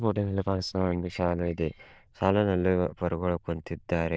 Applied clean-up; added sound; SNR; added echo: neural diffusion model UNIVERSE++.